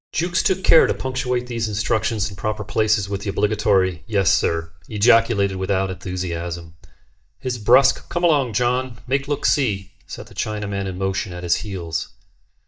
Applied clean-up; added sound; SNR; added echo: neural mask model DeepFilterNet 3.